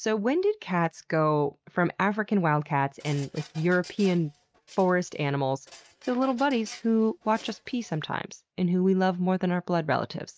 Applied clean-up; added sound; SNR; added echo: neural mask model RNNoise.